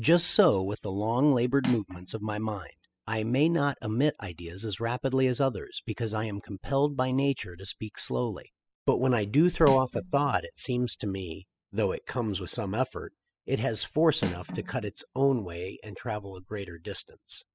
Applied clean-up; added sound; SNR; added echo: classical method spectral subtraction.